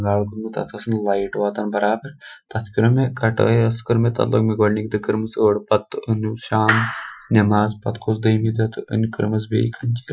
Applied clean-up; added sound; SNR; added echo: classical method Wiener filter.